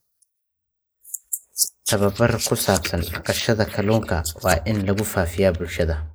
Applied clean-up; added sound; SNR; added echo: neural mask model Resemble Enhance denoiser.